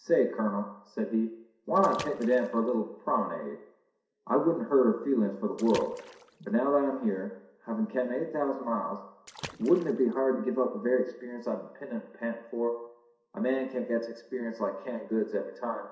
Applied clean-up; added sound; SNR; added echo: none; Water / Splash, splatter; 19 dB; reverberation time 0.7 s.